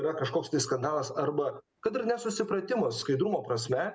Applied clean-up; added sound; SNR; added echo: none; none; none; none.